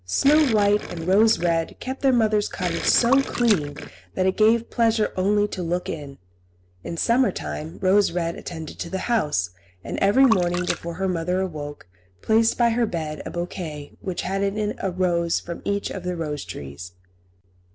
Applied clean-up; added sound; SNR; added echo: none; Splash, splatter + Gurgling; 10 dB; none.